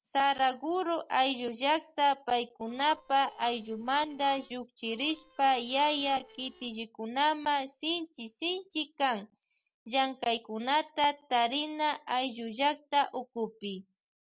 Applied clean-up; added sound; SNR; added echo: neural separator model SepFormer DNS4.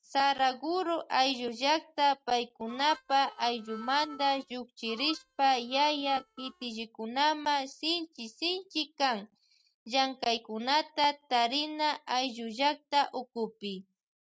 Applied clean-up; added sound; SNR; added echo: neural mask model RNNoise.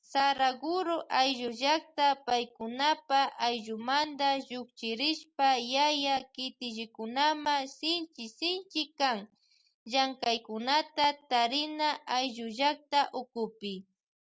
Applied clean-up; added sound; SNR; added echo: none; none; none; none.